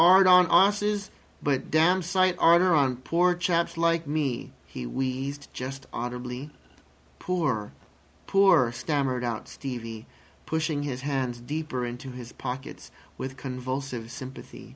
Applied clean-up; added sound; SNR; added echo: none; none; none; none.